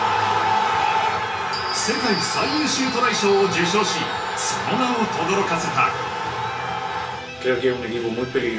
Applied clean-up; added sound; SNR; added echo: none; none; none; reverberation time 0.3 s.